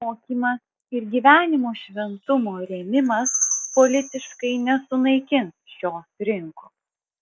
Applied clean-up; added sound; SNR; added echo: neural mask model DeepFilterNet 3.